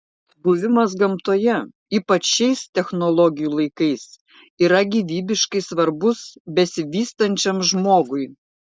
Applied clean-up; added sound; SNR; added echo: neural mask model DeepFilterNet 3.